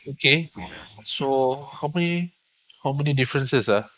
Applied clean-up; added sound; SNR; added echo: neural mask model Resemble Enhance denoiser.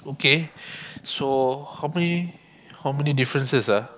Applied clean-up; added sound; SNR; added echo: none; none; none; none.